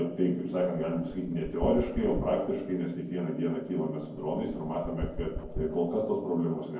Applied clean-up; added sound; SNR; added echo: neural separator model SepFormer DNS4.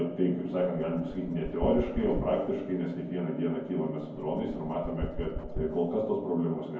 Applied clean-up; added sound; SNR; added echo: none; Dog; 10 dB; reverberation time 0.9 s.